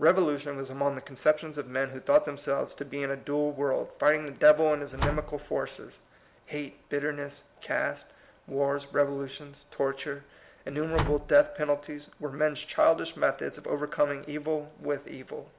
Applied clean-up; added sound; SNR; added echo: none; Slam; 8 dB; none.